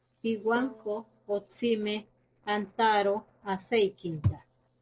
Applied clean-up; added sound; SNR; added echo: neural separator model SepFormer DNS4.